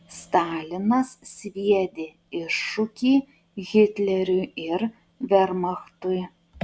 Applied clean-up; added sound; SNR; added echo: none; none; none; none.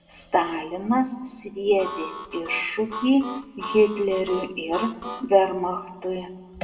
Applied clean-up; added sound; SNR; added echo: none; Harmonica; 11 dB; reverberation time 1.0 s.